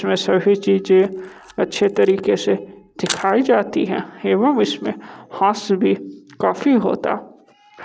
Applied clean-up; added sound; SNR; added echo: neural separator model SepFormer DNS4.